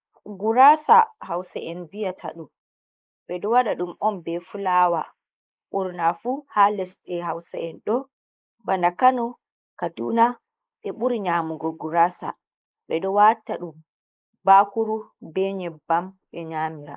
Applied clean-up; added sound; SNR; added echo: neural mask model Resemble Enhance denoiser.